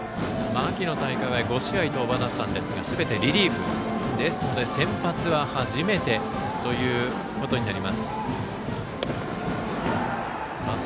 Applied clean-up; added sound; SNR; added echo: none; none; none; none.